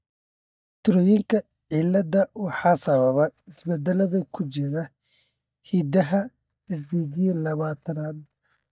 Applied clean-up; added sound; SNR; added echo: neural mask model DeepFilterNet 3.